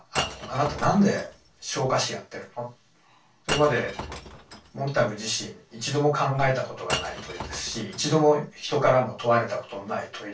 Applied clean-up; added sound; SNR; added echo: none; Shatter / Crushing; 12 dB; reverberation time 0.2 s.